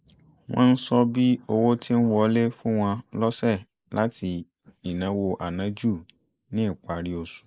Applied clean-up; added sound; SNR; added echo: neural mask model Resemble Enhance denoiser.